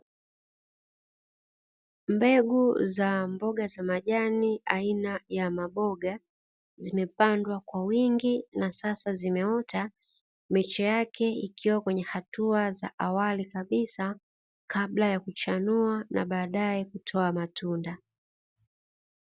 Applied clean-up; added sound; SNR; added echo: none; none; none; none.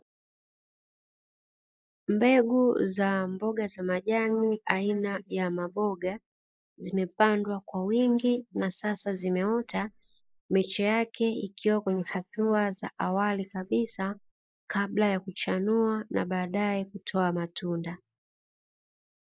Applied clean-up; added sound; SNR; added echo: neural mask model Resemble Enhance denoiser.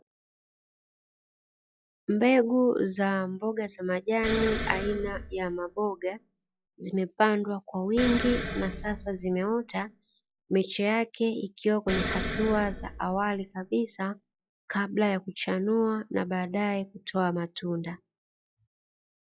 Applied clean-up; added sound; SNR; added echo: classical method log-MMSE.